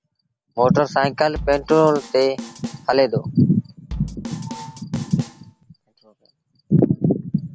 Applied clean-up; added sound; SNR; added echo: none; Drum kit; 13 dB; none.